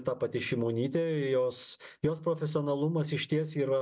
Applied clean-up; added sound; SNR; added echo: none; none; none; none.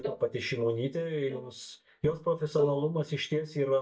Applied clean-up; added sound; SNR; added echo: neural mask model DeepFilterNet 3.